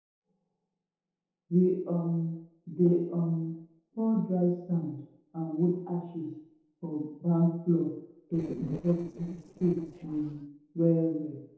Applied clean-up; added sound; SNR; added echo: neural separator model SepFormer DNS4.